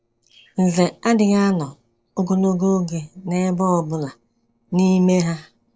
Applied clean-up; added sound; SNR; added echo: neural separator model SepFormer DNS4.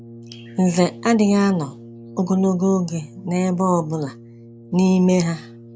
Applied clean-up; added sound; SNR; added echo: none; Brass instrument; 19 dB; none.